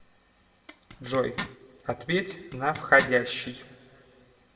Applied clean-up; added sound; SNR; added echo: none; Zipper (clothing); 12 dB; reverberation time 1.4 s.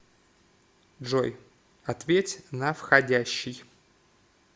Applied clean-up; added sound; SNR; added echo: none; none; none; none.